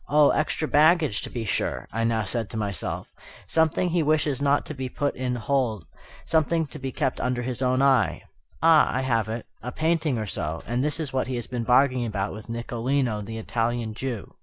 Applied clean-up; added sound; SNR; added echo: none; none; none; none.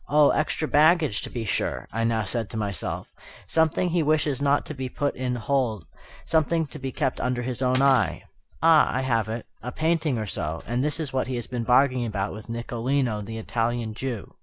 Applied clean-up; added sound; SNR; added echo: none; Cutlery, silverware; 19 dB; none.